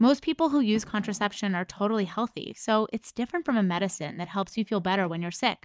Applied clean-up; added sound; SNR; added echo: neural mask model DeepFilterNet 3.